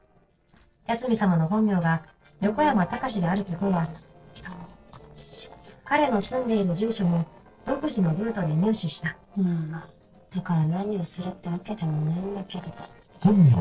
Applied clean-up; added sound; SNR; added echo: neural separator model SepFormer DNS4.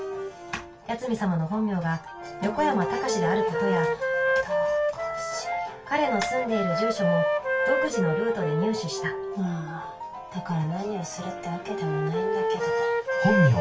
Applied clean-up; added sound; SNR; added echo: none; Wind instrument, woodwind instrument; 0 dB; reverberation time 0.2 s.